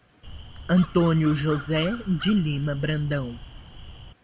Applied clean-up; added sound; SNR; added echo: none; Crow; 14 dB; none.